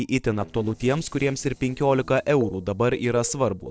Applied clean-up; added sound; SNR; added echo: neural separator model SepFormer DNS4.